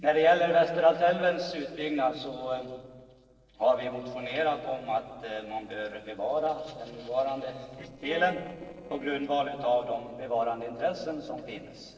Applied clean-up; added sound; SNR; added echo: neural separator model SepFormer DNS4.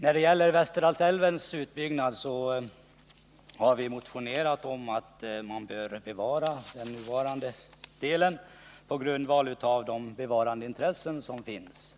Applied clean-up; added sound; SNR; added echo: none; none; none; none.